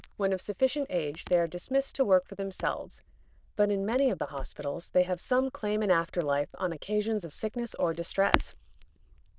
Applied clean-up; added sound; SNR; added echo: neural diffusion model UNIVERSE++.